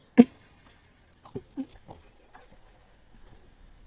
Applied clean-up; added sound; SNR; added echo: neural mask model DeepFilterNet 3.